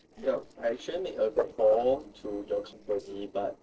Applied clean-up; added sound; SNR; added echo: neural separator model SepFormer DNS4.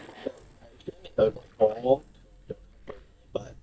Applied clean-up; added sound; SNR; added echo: neural mask model DeepFilterNet 3.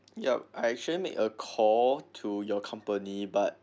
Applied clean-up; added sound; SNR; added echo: none; none; none; none.